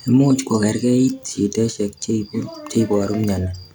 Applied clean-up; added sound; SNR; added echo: none; none; none; none.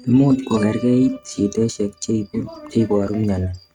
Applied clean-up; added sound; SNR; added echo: neural mask model RNNoise.